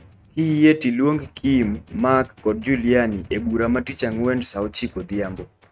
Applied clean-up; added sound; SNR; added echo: neural mask model RNNoise.